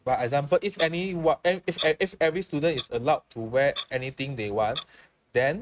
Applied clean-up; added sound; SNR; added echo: neural mask model RNNoise.